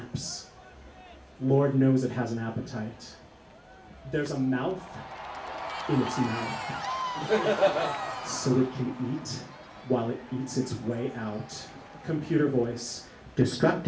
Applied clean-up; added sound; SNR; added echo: none; Crowd / Cheering; 11 dB; none.